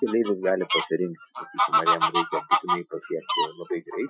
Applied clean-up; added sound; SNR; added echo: classical method Wiener filter.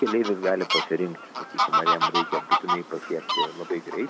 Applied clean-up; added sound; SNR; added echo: none; Fowl; -2 dB; none.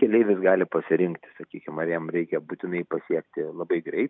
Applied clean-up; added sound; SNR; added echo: none; none; none; none.